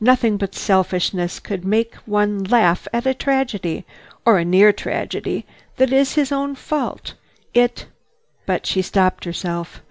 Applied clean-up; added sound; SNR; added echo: none; none; none; none.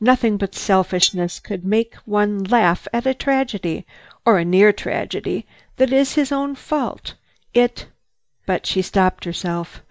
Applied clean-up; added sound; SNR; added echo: neural mask model DeepFilterNet 3.